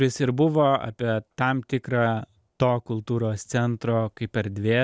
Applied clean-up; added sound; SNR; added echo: none; none; none; none.